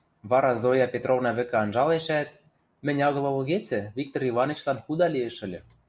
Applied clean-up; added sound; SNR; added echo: none; none; none; none.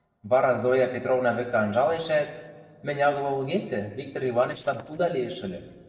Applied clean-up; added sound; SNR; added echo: neural separator model SepFormer DNS4.